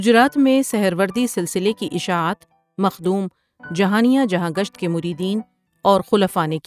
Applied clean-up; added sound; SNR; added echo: neural mask model RNNoise.